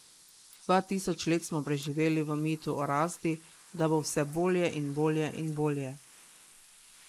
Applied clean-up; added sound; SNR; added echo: neural mask model Resemble Enhance denoiser.